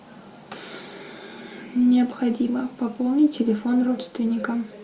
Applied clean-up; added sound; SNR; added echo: none; none; none; none.